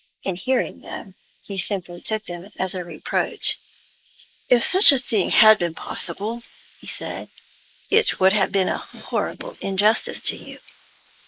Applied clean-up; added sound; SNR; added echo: neural mask model Resemble Enhance denoiser.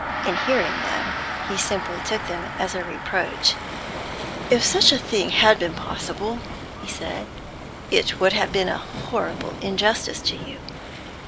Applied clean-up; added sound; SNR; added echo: none; Waves, surf + Gong; 6 dB; none.